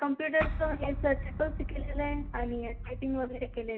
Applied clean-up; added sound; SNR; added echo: none; Boom; 4 dB; reverberation time 0.5 s.